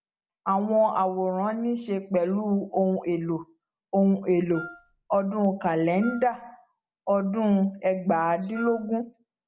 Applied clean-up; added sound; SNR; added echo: none; Wind instrument, woodwind instrument; 16 dB; none.